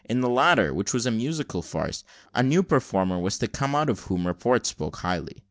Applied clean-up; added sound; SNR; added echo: none; none; none; none.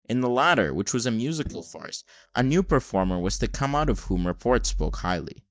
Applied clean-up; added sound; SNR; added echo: neural mask model DeepFilterNet 3.